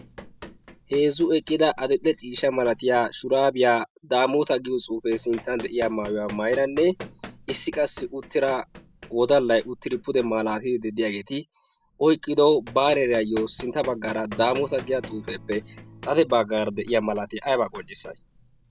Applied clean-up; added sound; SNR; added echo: none; Run + Electric guitar / Strum; 20 dB; none.